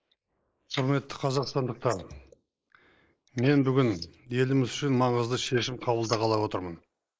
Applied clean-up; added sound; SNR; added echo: neural mask model Resemble Enhance denoiser.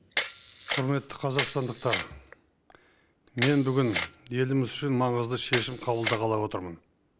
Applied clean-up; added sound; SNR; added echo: none; Camera; 4 dB; none.